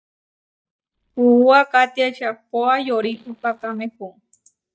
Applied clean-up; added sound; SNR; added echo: neural mask model DeepFilterNet 3.